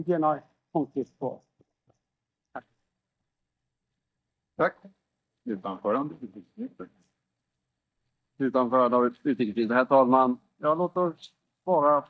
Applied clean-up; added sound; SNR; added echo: neural mask model DeepFilterNet 3.